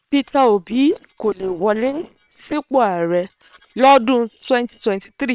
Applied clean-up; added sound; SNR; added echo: neural separator model SepFormer WHAM!.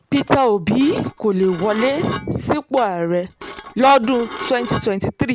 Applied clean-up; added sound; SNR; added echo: none; Dishes, pots, and pans / Glass; 15 dB; none.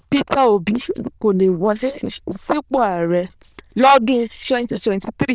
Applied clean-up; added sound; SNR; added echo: neural diffusion model UNIVERSE++.